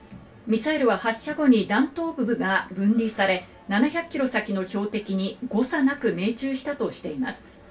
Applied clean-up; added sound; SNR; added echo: none; none; none; reverberation time 0.2 s.